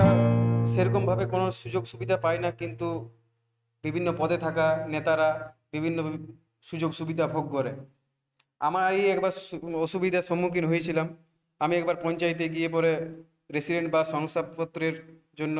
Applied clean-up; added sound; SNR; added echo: neural mask model RNNoise.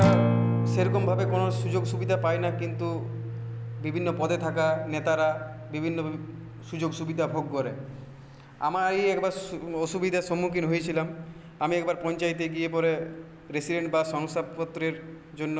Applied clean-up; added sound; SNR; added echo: none; Acoustic guitar; 4 dB; none.